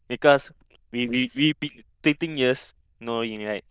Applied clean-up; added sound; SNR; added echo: neural diffusion model UNIVERSE++.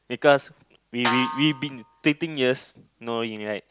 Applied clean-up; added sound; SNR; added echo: none; Snare drum; 7 dB; none.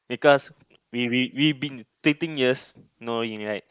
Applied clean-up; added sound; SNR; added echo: neural mask model Resemble Enhance denoiser.